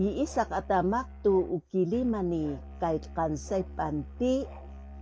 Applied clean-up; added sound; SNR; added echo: none; Musical instrument; 14 dB; none.